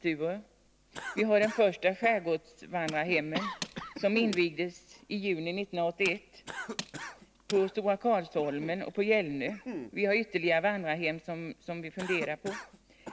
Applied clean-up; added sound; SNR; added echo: none; Tools + Cough; 14 dB; none.